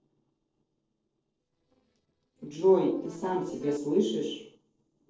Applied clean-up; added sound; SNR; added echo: neural separator model SepFormer DNS4.